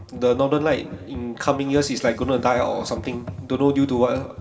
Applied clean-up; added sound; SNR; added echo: none; Computer keyboard; 15 dB; reverberation time 2.6 s.